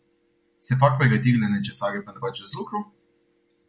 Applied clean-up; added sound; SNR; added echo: none; none; none; none.